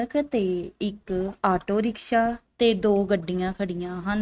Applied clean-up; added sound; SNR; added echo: neural mask model RNNoise.